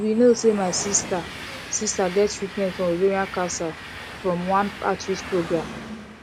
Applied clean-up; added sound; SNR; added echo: none; Train; 12 dB; none.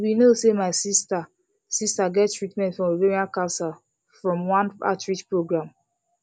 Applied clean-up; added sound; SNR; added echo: none; none; none; none.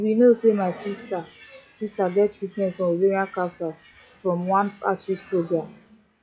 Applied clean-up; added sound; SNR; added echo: classical method log-MMSE.